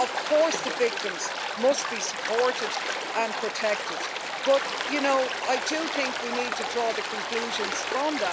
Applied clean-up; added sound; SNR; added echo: none; Stream; 3 dB; none.